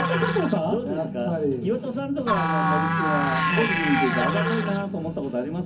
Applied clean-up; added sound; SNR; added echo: none; Musical instrument; 0 dB; reverberation time 0.4 s.